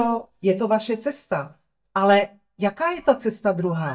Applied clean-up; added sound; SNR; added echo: neural mask model DeepFilterNet 3.